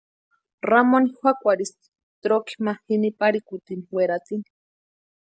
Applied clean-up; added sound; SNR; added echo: none; none; none; none.